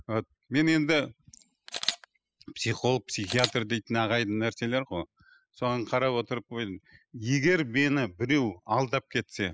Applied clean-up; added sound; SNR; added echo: classical method spectral subtraction.